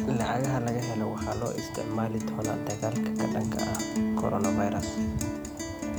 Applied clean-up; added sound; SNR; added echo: none; Guitar; 0 dB; none.